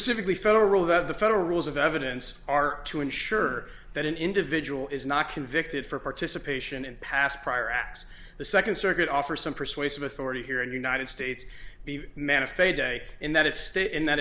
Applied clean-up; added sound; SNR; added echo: none; none; none; none.